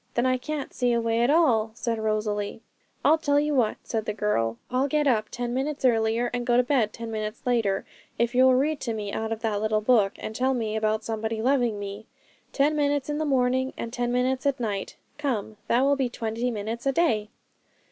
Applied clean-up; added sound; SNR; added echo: none; none; none; none.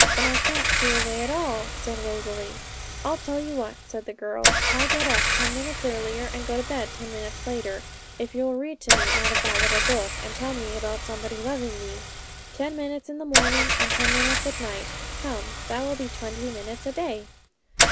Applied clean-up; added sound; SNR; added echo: none; Engine / Car; -4 dB; none.